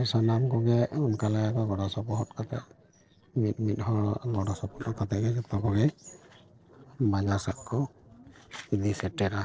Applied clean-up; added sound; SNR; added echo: neural separator model SepFormer DNS4.